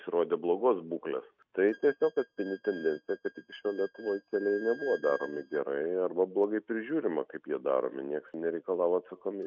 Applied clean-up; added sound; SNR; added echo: neural mask model RNNoise.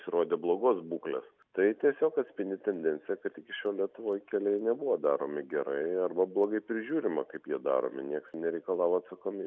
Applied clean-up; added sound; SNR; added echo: none; none; none; none.